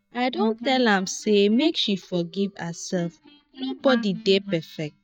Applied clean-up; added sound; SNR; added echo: neural mask model DeepFilterNet 3.